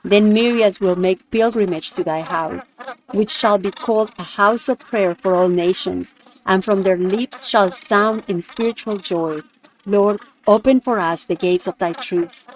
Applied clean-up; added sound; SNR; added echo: neural mask model RNNoise.